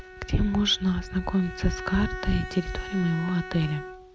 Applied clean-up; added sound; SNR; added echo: none; Bowed string instrument; 13 dB; none.